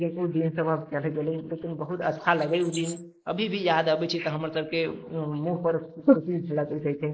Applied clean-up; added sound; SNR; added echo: neural mask model Resemble Enhance denoiser.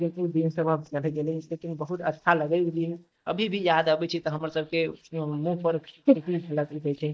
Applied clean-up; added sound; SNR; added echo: neural mask model DeepFilterNet 3.